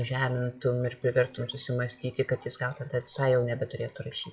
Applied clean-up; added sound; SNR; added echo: classical method WPE with log-MMSE.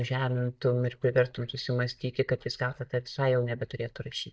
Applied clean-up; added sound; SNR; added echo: neural mask model DeepFilterNet 3.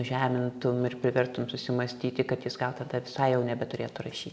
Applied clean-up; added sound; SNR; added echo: none; none; none; none.